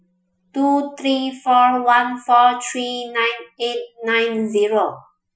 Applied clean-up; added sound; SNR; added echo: classical method Wiener filter.